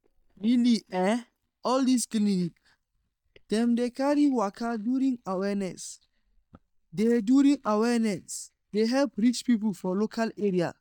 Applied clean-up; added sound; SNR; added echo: neural mask model DeepFilterNet 3.